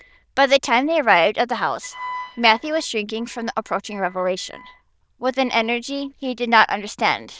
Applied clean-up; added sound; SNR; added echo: neural diffusion model UNIVERSE++.